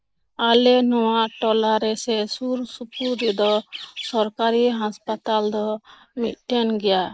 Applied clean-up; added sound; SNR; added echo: neural mask model Resemble Enhance denoiser.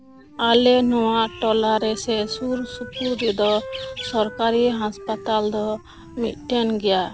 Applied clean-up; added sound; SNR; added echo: none; Wind instrument, woodwind instrument; 18 dB; none.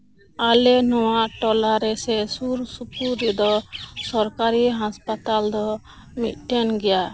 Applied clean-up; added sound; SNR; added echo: none; none; none; none.